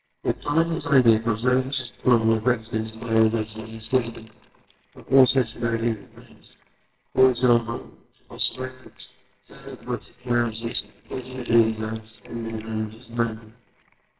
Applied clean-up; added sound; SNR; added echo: neural separator model SepFormer WHAMR!.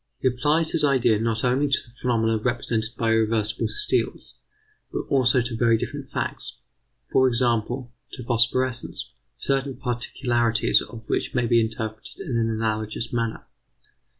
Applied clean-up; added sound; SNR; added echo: none; none; none; none.